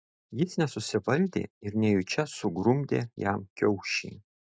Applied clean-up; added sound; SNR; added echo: none; none; none; none.